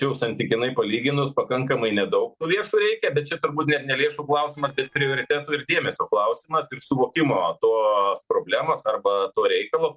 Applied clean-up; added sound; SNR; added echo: neural separator model SepFormer DNS4.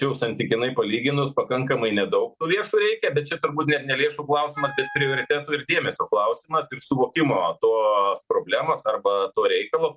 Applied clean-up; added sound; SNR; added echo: none; Wind instrument, woodwind instrument; 13 dB; none.